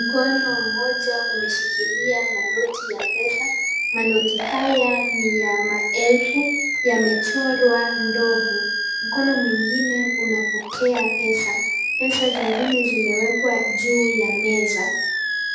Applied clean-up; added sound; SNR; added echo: none; Animal; 0 dB; reverberation time 0.8 s.